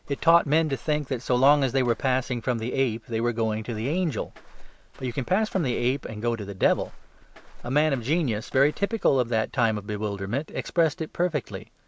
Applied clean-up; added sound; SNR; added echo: none; Walk, footsteps; 15 dB; none.